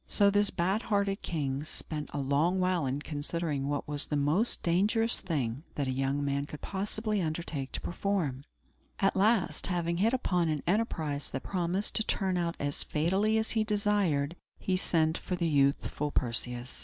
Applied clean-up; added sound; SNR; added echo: none; none; none; none.